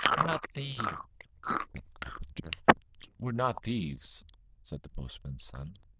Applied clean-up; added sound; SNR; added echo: neural diffusion model UNIVERSE++.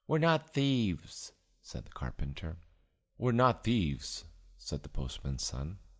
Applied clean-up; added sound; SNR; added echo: none; none; none; none.